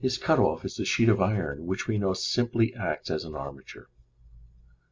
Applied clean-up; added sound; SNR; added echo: none; none; none; none.